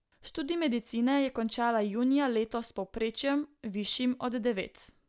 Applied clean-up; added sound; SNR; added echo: none; none; none; none.